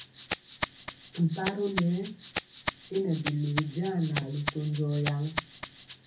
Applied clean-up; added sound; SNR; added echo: none; Rattle (instrument); 7 dB; reverberation time 0.3 s.